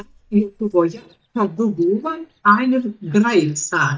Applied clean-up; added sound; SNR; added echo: neural mask model DeepFilterNet 3.